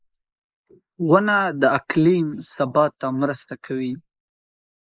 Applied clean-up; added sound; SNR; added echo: neural mask model Resemble Enhance denoiser.